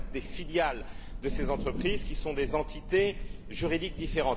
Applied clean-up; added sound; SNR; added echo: none; Thunder / Rain; 3 dB; none.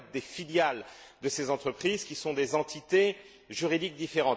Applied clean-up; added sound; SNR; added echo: none; none; none; none.